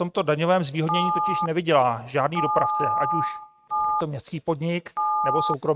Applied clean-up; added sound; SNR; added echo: neural mask model RNNoise.